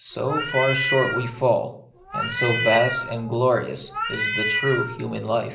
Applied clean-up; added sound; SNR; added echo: none; Meow; 3 dB; reverberation time 0.5 s.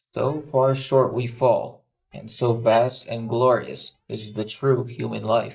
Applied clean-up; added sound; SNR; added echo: neural mask model DeepFilterNet 3.